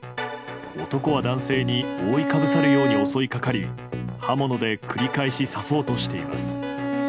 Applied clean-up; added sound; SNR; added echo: none; Bowed string instrument; 4 dB; none.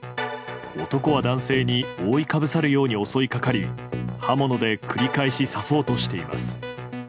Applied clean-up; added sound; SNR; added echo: none; none; none; none.